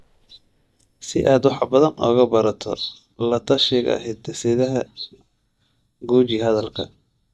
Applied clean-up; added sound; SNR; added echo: neural mask model DeepFilterNet 3.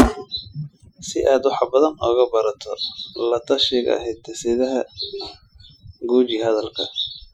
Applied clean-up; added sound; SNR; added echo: classical method Wiener filter.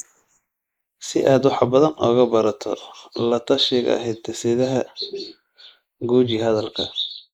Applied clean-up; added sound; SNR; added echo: neural mask model Resemble Enhance denoiser.